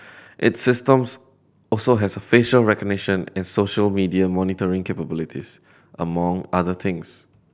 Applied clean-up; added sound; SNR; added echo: none; none; none; none.